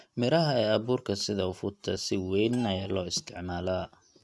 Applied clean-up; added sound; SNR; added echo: neural mask model RNNoise.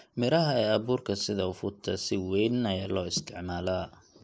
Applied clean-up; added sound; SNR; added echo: neural mask model Resemble Enhance denoiser.